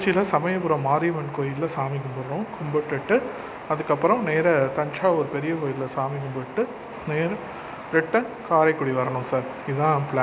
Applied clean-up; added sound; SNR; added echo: none; none; none; none.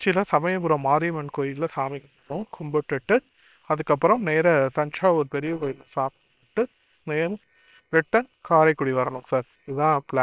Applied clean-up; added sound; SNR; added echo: neural separator model SepFormer WHAM!.